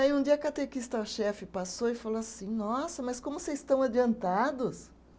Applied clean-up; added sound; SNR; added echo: none; none; none; none.